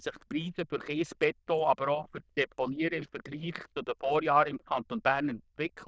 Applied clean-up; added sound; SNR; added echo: neural diffusion model UNIVERSE++.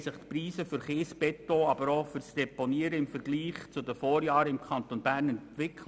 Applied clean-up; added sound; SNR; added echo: none; none; none; none.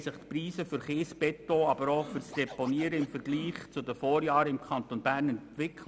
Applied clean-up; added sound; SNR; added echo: none; Scratching (performance technique); 17 dB; none.